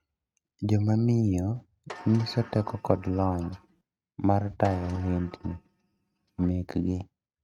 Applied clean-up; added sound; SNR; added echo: neural mask model RNNoise.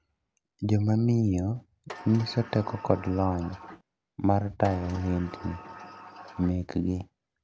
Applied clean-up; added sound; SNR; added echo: none; Sliding door; 16 dB; none.